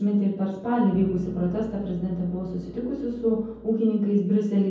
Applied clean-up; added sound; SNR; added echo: none; Piano; 16 dB; reverberation time 0.9 s.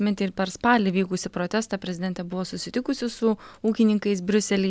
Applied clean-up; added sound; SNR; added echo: none; none; none; none.